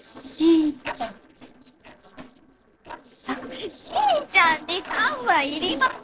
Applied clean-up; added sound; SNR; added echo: neural separator model SepFormer DNS4.